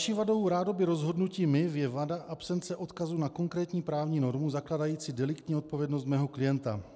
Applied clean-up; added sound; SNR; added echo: none; none; none; none.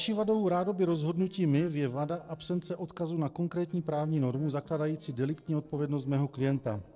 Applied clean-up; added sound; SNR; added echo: neural separator model SepFormer DNS4.